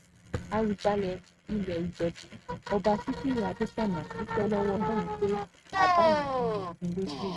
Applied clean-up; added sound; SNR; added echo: neural mask model RNNoise.